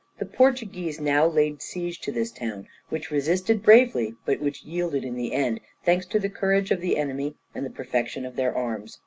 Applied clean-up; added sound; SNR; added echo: none; none; none; none.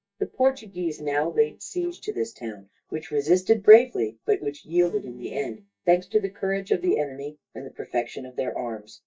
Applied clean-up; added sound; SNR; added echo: neural mask model DeepFilterNet 3.